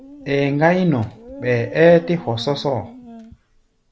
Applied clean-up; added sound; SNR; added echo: none; Dog; 20 dB; none.